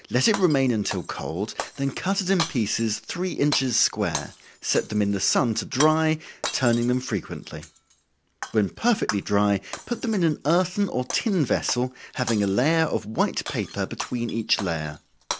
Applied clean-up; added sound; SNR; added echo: none; Shatter; 13 dB; none.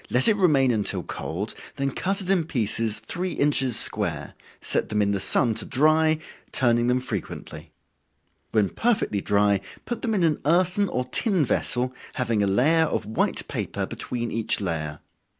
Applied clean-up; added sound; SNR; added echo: none; none; none; none.